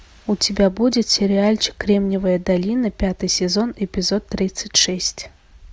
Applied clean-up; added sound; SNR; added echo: none; none; none; none.